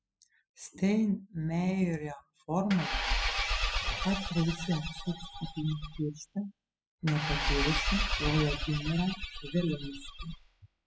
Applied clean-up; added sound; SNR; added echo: classical method spectral subtraction.